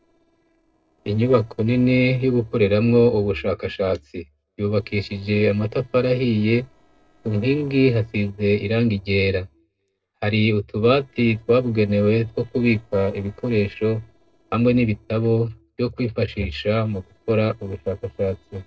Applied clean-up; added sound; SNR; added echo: neural separator model SepFormer DNS4.